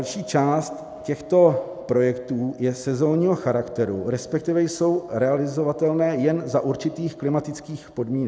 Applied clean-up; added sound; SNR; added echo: none; none; none; none.